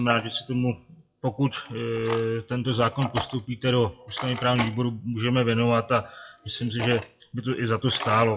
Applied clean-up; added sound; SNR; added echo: classical method WPE with log-MMSE.